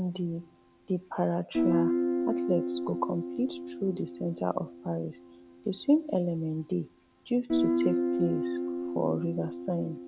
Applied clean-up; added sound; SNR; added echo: none; Guitar; 1 dB; none.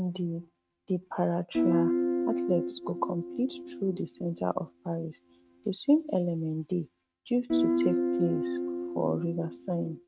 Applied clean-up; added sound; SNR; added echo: neural mask model RNNoise.